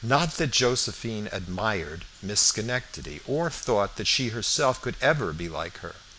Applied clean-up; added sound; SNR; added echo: none; none; none; none.